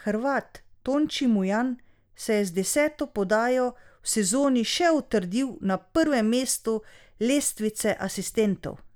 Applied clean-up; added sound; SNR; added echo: none; none; none; none.